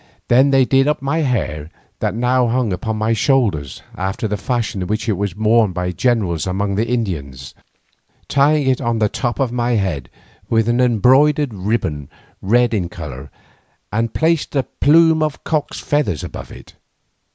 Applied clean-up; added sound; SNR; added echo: none; none; none; none.